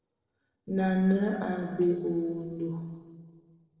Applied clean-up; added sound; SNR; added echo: neural separator model SepFormer DNS4.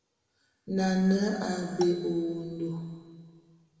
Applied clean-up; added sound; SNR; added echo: none; Marimba, xylophone; 18 dB; reverberation time 2.0 s.